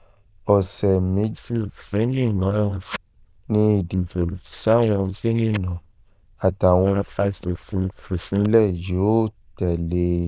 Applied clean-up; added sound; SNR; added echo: neural diffusion model UNIVERSE++.